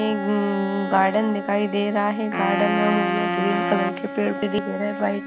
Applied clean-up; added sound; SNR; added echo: none; Wind instrument, woodwind instrument + Bowed string instrument; 4 dB; none.